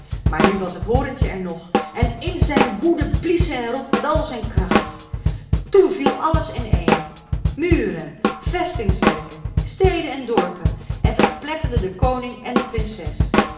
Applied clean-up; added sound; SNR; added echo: none; Drum kit; -2 dB; reverberation time 0.9 s.